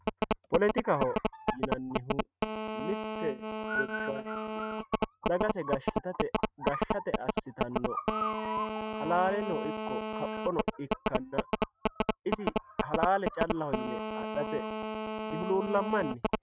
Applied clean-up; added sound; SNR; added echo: neural mask model RNNoise.